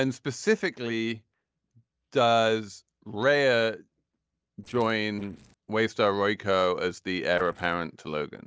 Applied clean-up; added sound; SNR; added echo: neural separator model SepFormer DNS4.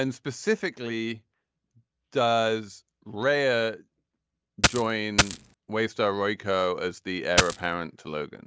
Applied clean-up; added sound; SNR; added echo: none; Coin (dropping); -4 dB; none.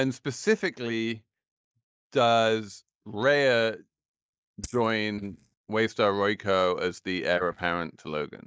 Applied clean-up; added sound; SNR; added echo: neural mask model DeepFilterNet 3.